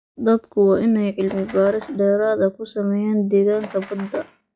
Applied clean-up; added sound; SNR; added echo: classical method log-MMSE.